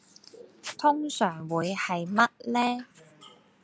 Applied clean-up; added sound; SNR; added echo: none; none; none; none.